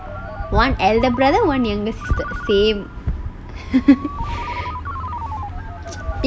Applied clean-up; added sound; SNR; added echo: none; Ringtone; 13 dB; none.